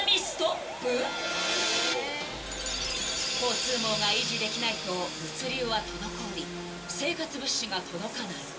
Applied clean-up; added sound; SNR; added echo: none; Water; 14 dB; reverberation time 0.2 s.